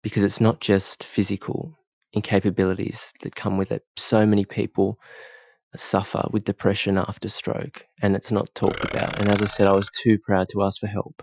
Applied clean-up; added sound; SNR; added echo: classical method Wiener filter.